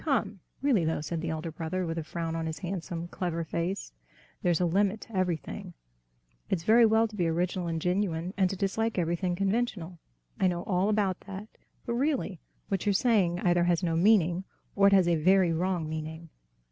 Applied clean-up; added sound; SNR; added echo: none; none; none; none.